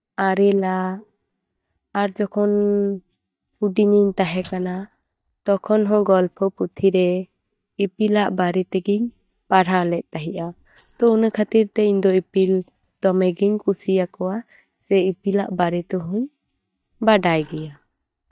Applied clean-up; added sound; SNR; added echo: neural mask model DeepFilterNet 3.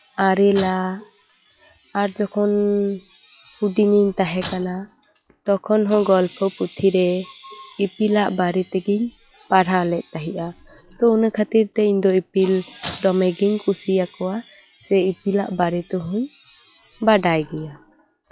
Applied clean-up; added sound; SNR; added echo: classical method log-MMSE.